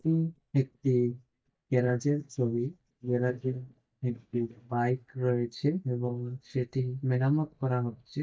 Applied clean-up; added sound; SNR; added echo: neural mask model DeepFilterNet 3.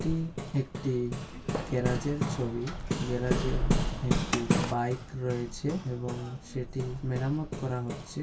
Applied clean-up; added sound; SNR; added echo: none; Hammer; 0 dB; reverberation time 0.2 s.